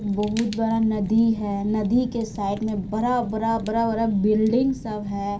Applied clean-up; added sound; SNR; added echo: none; Fire; 14 dB; reverberation time 0.3 s.